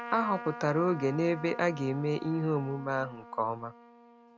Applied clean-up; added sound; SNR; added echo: none; Trumpet; 14 dB; none.